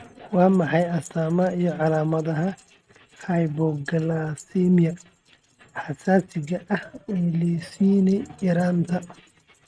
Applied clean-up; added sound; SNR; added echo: neural mask model RNNoise.